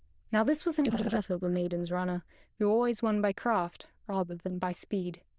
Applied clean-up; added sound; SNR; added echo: neural diffusion model UNIVERSE++.